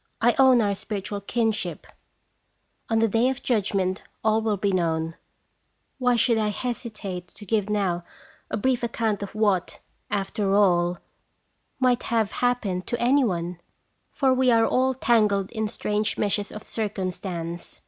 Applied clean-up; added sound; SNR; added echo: none; none; none; none.